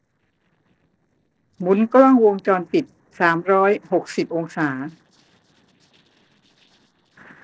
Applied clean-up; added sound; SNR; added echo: neural separator model SepFormer DNS4.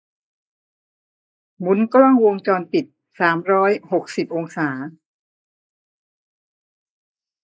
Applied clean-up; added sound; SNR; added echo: neural mask model Resemble Enhance denoiser.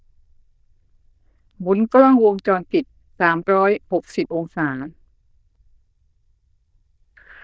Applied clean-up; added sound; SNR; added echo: neural diffusion model UNIVERSE++.